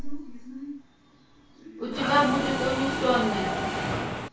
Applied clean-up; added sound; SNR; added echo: none; Mechanisms; 0 dB; reverberation time 0.4 s.